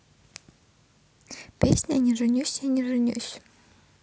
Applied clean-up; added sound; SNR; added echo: none; none; none; none.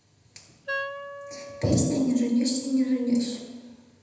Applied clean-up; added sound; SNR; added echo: none; Wind instrument, woodwind instrument; 11 dB; reverberation time 1.1 s.